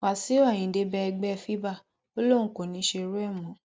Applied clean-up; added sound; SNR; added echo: none; none; none; none.